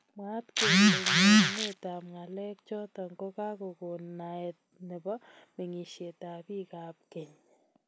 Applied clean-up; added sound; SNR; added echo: none; none; none; none.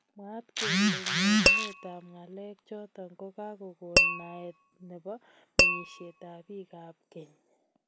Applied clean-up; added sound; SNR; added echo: none; Tap / Glass; -5 dB; none.